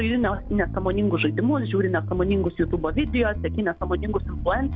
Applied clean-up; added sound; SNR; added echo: none; Bass guitar; 5 dB; none.